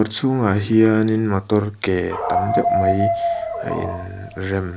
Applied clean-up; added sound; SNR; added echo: none; Dog; 2 dB; none.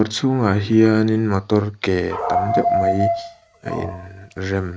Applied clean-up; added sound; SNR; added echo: neural mask model RNNoise.